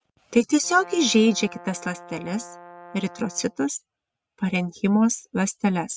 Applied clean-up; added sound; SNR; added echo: none; Brass instrument; 19 dB; none.